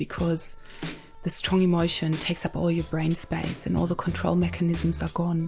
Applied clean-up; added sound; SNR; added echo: none; none; none; none.